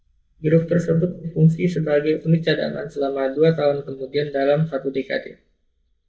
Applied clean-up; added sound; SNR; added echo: neural mask model DeepFilterNet 3.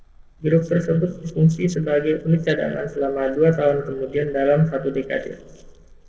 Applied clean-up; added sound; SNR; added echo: neural separator model SepFormer DNS4.